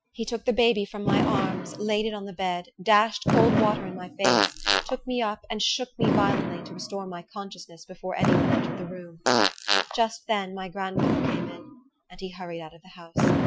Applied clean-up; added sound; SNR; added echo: classical method Wiener filter.